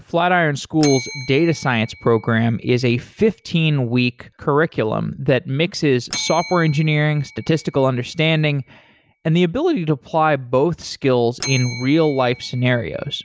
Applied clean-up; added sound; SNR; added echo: none; Bell; 18 dB; none.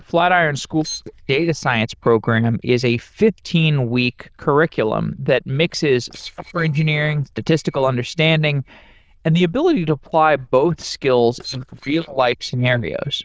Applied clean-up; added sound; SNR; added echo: neural diffusion model UNIVERSE++.